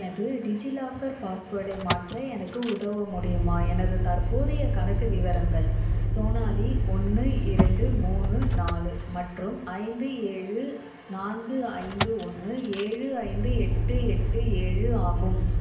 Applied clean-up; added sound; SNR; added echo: none; Motor vehicle (road); -5 dB; reverberation time 0.8 s.